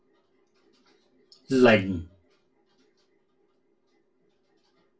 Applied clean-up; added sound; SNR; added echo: none; Rattle (instrument); 20 dB; reverberation time 0.2 s.